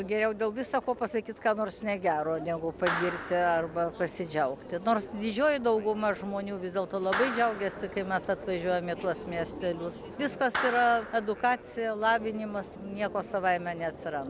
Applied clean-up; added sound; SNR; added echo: none; Clapping; 10 dB; none.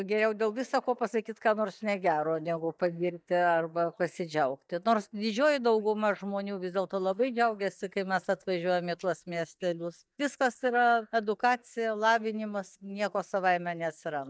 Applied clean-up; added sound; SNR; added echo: neural mask model DeepFilterNet 3.